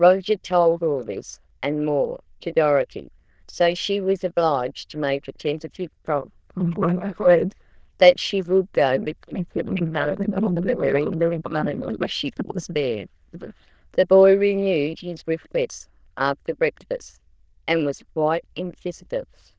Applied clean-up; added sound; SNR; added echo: neural diffusion model UNIVERSE++.